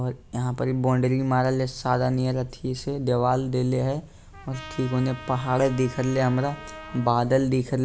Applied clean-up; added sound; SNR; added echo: none; Trumpet; 17 dB; none.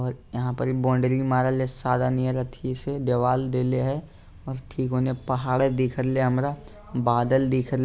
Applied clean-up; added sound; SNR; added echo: none; none; none; none.